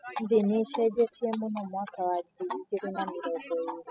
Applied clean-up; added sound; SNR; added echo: classical method spectral subtraction.